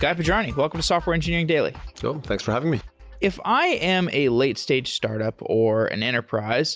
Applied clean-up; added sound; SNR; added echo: none; none; none; none.